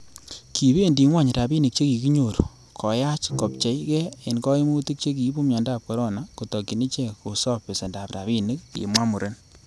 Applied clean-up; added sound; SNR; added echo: none; Bowed string instrument; 16 dB; none.